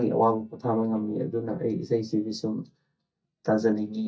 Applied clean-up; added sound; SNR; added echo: neural mask model DeepFilterNet 3.